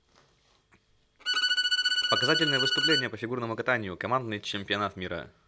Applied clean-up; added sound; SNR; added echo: none; Bowed string instrument; -4 dB; none.